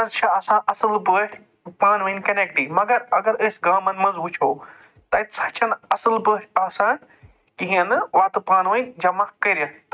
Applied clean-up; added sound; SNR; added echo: neural mask model RNNoise.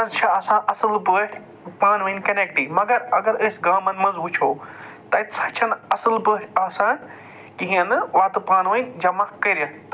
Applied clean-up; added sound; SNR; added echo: none; none; none; none.